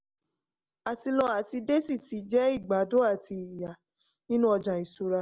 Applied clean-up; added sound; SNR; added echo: none; none; none; none.